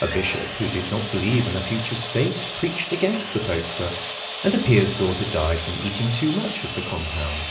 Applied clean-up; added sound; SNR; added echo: none; Sawing; 5 dB; reverberation time 0.5 s.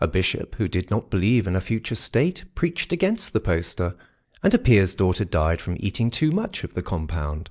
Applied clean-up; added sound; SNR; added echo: none; none; none; none.